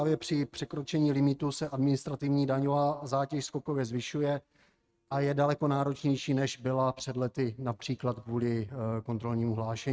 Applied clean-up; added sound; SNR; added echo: neural mask model RNNoise.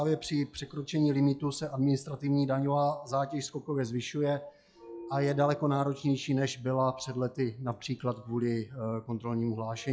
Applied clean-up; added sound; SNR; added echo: classical method log-MMSE.